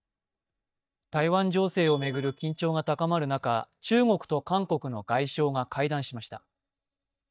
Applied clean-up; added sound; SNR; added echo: neural mask model DeepFilterNet 3.